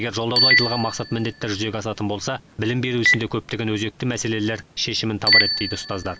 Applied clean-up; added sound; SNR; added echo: none; Bicycle bell + Telephone; -1 dB; none.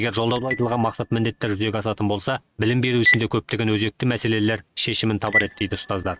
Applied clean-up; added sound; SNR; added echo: neural mask model RNNoise.